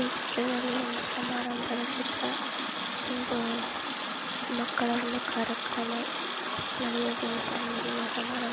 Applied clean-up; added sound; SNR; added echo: none; Water tap, faucet; -3 dB; none.